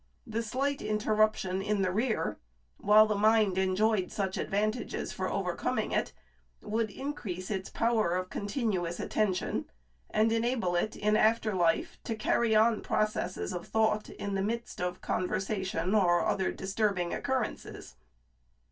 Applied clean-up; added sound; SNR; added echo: none; none; none; reverberation time 0.1 s.